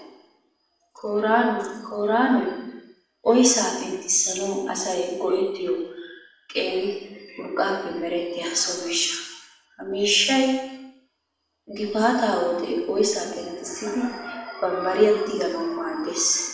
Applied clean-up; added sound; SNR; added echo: none; none; none; reverberation time 0.9 s.